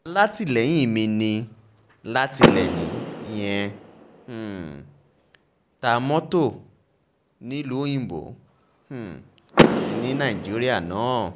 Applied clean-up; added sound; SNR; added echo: none; Door / Car; 2 dB; none.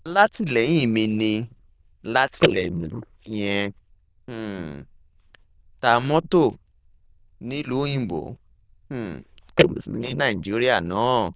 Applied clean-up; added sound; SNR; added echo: neural diffusion model UNIVERSE++.